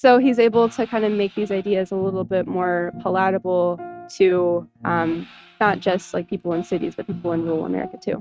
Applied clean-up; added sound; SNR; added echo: neural mask model RNNoise.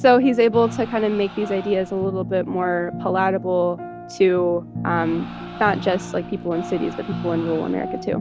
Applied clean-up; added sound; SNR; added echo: none; Crowd; 20 dB; none.